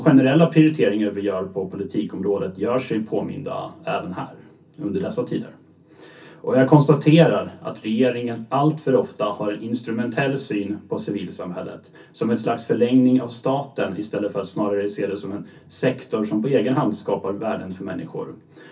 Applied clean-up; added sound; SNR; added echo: none; none; none; reverberation time 0.3 s.